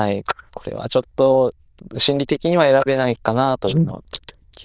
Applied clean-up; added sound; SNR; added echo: neural diffusion model UNIVERSE++.